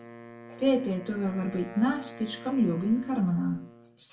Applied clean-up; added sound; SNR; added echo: none; Wind instrument, woodwind instrument; 17 dB; reverberation time 0.2 s.